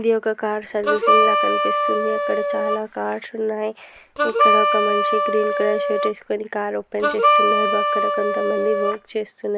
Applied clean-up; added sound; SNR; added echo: none; Harmonica; -4 dB; none.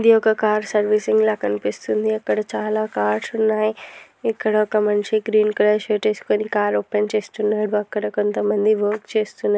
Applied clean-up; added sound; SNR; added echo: none; none; none; none.